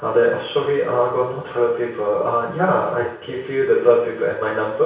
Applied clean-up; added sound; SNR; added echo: none; none; none; reverberation time 0.6 s.